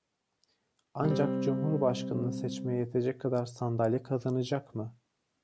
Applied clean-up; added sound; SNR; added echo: none; Electric guitar / Strum; 2 dB; none.